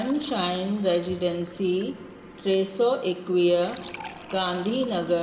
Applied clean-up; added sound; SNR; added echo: none; Fill (with liquid) / Trickle, dribble; 20 dB; reverberation time 1.5 s.